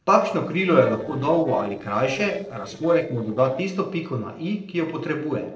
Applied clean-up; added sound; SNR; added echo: neural separator model SepFormer DNS4.